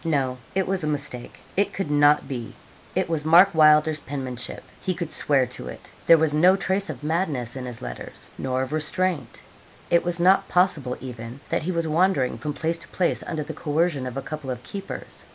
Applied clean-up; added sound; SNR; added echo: none; none; none; none.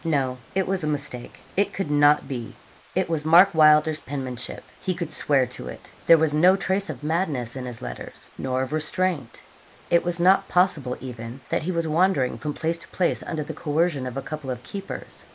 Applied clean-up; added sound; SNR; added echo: neural mask model Resemble Enhance denoiser.